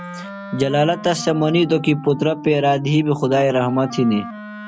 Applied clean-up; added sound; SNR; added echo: none; Wind instrument, woodwind instrument; 14 dB; none.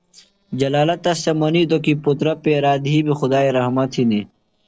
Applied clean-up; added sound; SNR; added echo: neural separator model SepFormer DNS4.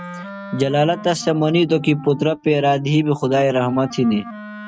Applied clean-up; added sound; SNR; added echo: neural mask model RNNoise.